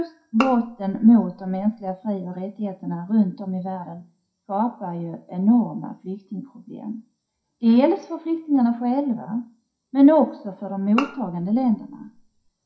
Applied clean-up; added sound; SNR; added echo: classical method WPE with log-MMSE.